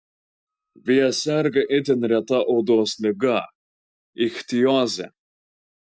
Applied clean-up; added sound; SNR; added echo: neural mask model DeepFilterNet 3.